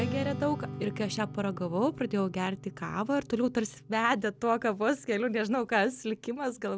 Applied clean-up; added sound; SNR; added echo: none; Strum; 12 dB; none.